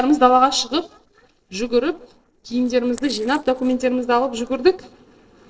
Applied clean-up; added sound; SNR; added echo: neural separator model SepFormer DNS4.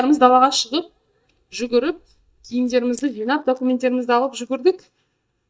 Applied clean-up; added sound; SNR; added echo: neural mask model DeepFilterNet 3.